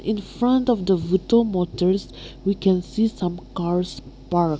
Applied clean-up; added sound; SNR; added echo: none; none; none; none.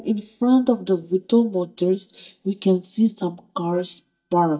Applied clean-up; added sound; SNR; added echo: neural mask model DeepFilterNet 3.